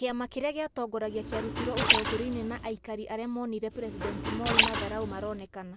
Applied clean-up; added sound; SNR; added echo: none; Liquid; -3 dB; none.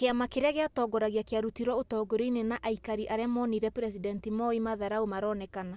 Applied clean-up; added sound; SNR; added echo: none; none; none; none.